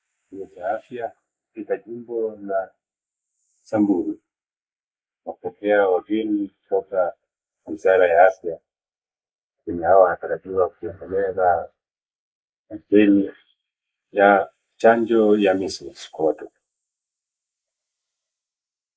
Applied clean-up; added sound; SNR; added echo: neural mask model Resemble Enhance denoiser.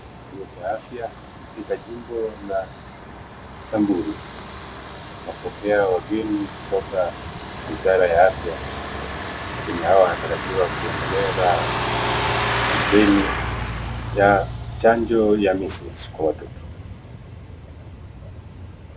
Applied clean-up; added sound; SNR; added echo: none; Truck; 6 dB; none.